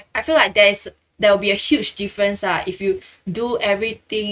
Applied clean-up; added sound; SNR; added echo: neural mask model RNNoise.